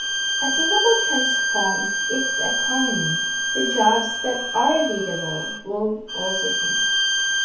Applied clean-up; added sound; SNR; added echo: none; Bowed string instrument; -2 dB; reverberation time 0.6 s.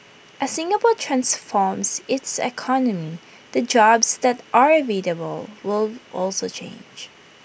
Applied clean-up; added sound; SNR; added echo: none; none; none; none.